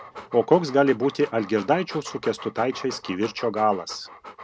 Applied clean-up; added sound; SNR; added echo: none; Dog; 16 dB; none.